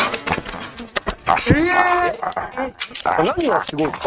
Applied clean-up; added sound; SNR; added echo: neural mask model RNNoise.